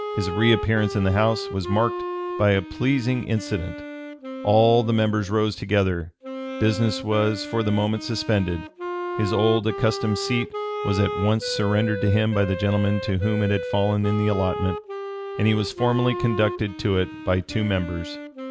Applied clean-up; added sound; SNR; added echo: none; Wind instrument, woodwind instrument; 9 dB; none.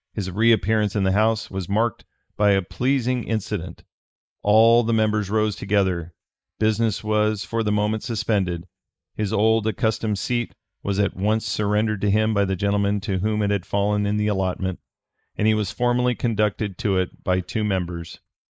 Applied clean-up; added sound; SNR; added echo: neural mask model Resemble Enhance denoiser.